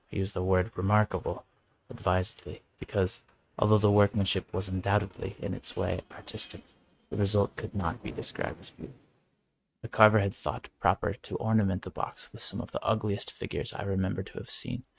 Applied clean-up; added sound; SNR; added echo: neural mask model RNNoise.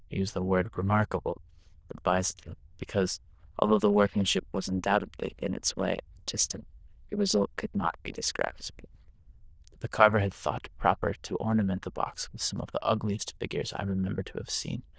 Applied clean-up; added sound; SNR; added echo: neural diffusion model UNIVERSE++.